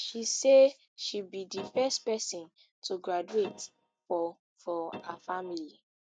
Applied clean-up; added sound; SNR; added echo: neural mask model RNNoise.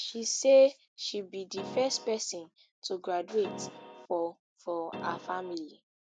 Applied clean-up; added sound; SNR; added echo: none; Keyboard (musical); 11 dB; none.